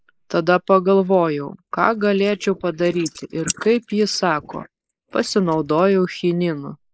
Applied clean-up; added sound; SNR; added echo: neural mask model Resemble Enhance denoiser.